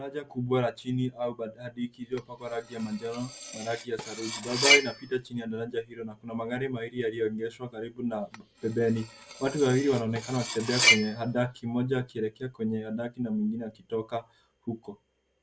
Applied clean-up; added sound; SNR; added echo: none; Cutlery, silverware; 0 dB; none.